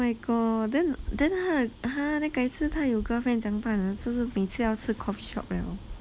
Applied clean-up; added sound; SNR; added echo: none; none; none; none.